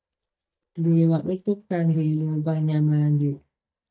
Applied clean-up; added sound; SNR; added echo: neural mask model DeepFilterNet 3.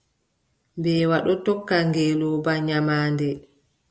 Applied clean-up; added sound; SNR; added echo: none; none; none; none.